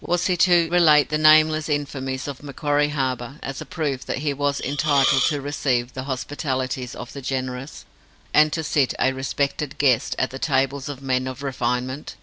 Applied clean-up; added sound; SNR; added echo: none; Hiss; 2 dB; none.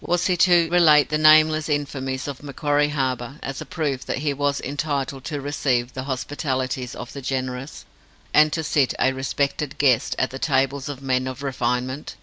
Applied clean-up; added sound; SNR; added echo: none; none; none; none.